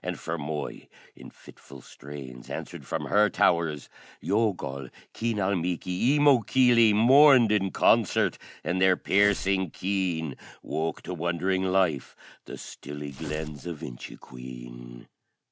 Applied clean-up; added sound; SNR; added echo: none; Tearing; 16 dB; none.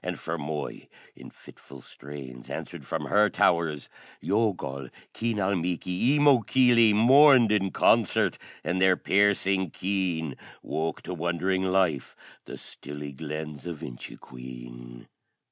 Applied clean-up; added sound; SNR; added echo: none; none; none; none.